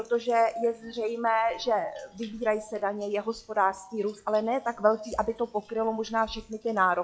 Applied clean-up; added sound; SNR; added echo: classical method log-MMSE.